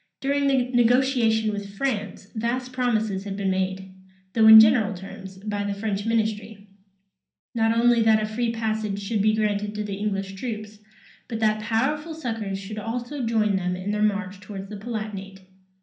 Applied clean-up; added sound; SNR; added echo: none; none; none; reverberation time 0.6 s.